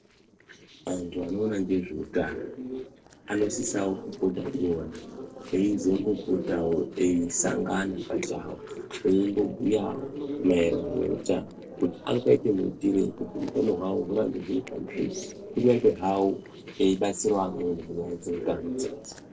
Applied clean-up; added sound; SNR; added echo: neural separator model SepFormer DNS4.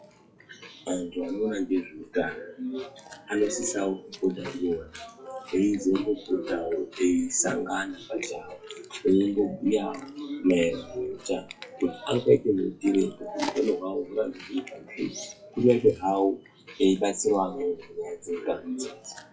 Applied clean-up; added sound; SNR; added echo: classical method WPE with log-MMSE.